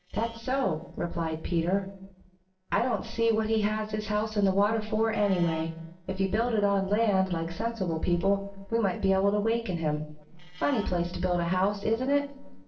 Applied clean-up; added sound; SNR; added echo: neural separator model SepFormer DNS4.